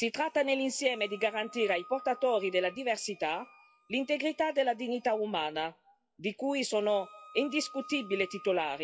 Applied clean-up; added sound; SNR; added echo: classical method WPE with log-MMSE.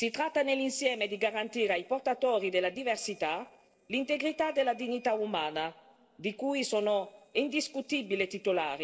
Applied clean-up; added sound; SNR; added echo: neural separator model SepFormer DNS4.